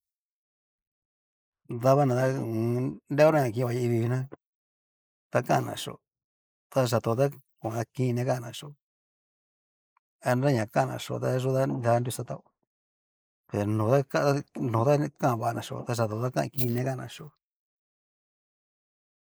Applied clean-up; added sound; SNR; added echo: neural mask model Resemble Enhance denoiser.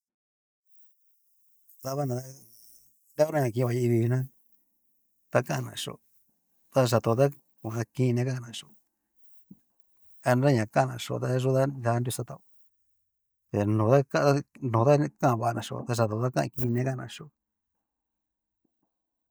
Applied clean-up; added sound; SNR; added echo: neural mask model DeepFilterNet 3.